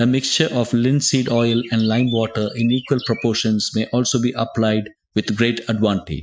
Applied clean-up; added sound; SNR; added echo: classical method Wiener filter.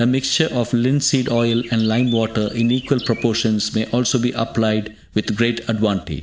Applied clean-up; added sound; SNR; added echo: none; Chirp, tweet; 17 dB; none.